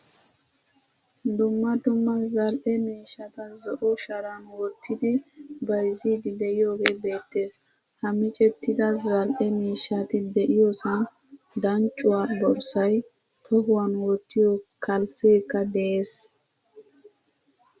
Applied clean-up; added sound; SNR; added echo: none; none; none; none.